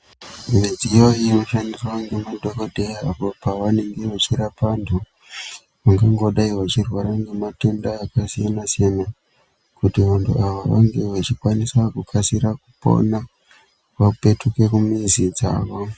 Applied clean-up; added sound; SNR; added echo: none; none; none; none.